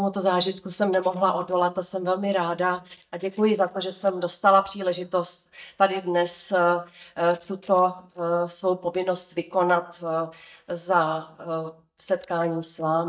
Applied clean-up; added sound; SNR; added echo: neural mask model DeepFilterNet 3.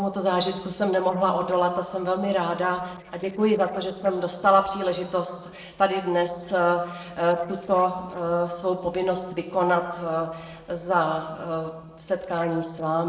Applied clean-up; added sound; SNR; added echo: neural separator model SepFormer DNS4.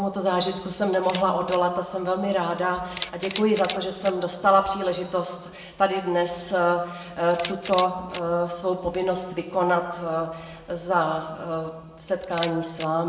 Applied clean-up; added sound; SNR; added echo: none; Camera; 18 dB; reverberation time 1.1 s.